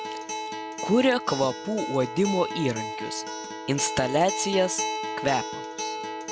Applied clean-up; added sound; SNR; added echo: none; Acoustic guitar; 6 dB; none.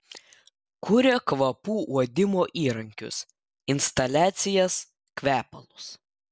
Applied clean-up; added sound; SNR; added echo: none; none; none; none.